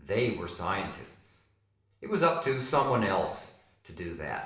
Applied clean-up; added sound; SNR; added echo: none; none; none; reverberation time 0.7 s.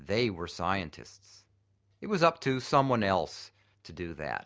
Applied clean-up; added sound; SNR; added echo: none; none; none; none.